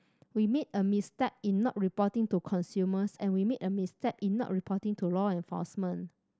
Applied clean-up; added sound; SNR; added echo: none; none; none; none.